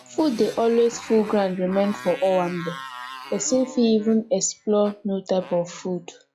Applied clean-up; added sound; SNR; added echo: classical method log-MMSE.